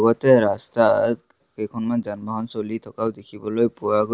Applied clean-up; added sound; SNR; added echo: none; none; none; none.